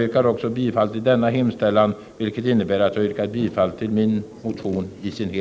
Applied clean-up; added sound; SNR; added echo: none; none; none; none.